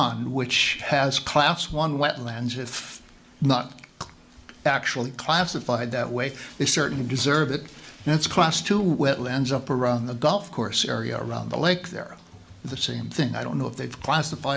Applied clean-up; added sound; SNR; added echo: none; none; none; none.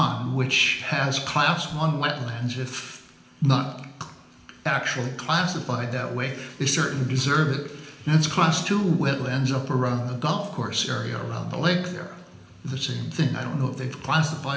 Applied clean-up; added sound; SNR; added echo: none; none; none; reverberation time 0.8 s.